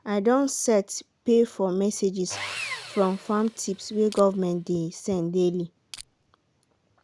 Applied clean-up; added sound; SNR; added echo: none; Crushing + Sawing; 17 dB; none.